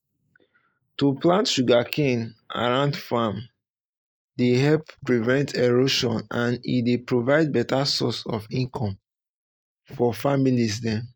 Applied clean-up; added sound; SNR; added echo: neural mask model Resemble Enhance denoiser.